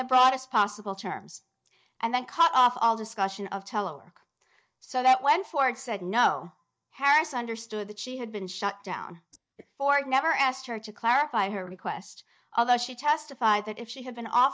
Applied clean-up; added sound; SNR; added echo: neural mask model DeepFilterNet 3.